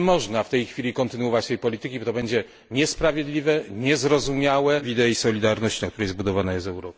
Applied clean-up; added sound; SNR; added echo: none; none; none; none.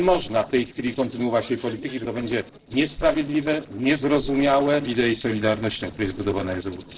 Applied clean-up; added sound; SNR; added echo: neural separator model SepFormer DNS4.